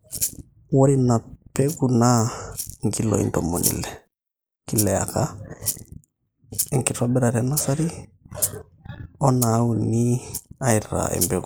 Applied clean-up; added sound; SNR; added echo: neural mask model Resemble Enhance denoiser.